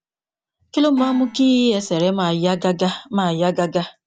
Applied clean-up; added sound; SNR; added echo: none; Gong; 19 dB; none.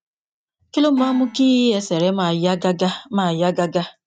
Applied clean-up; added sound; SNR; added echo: neural mask model RNNoise.